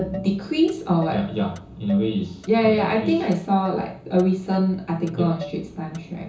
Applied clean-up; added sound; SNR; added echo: none; Motor vehicle (road); 18 dB; reverberation time 0.7 s.